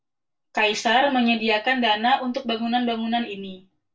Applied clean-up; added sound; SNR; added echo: none; none; none; reverberation time 0.2 s.